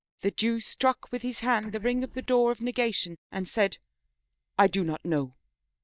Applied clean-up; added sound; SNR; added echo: neural mask model DeepFilterNet 3.